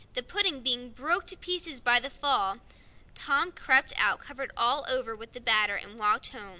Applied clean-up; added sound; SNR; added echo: none; none; none; none.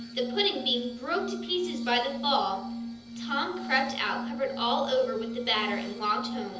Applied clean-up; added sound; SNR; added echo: none; Glass; 7 dB; reverberation time 0.7 s.